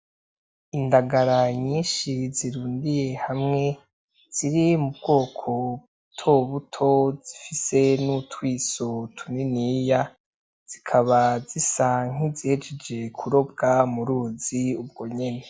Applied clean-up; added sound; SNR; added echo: none; none; none; none.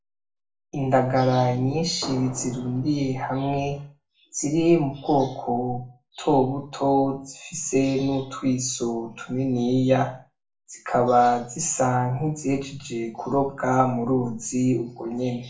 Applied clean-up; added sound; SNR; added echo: none; Fireworks; 15 dB; reverberation time 0.3 s.